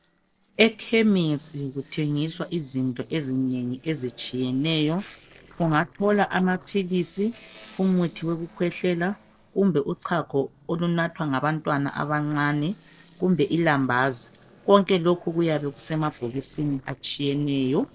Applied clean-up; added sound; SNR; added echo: neural separator model SepFormer DNS4.